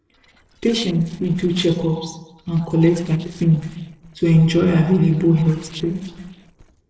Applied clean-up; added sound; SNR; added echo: neural separator model SepFormer DNS4.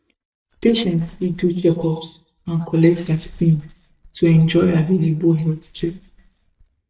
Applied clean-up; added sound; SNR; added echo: neural mask model DeepFilterNet 3.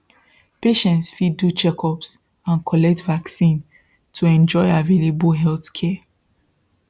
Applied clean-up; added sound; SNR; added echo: none; none; none; none.